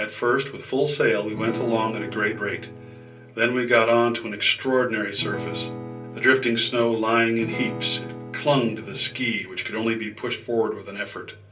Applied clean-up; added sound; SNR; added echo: none; Acoustic guitar / Strum; 10 dB; reverberation time 0.3 s.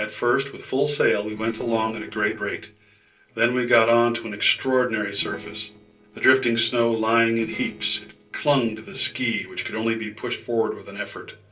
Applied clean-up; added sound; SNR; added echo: neural separator model SepFormer DNS4.